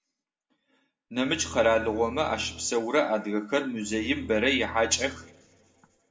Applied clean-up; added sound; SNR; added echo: none; Bowed string instrument; 17 dB; reverberation time 0.7 s.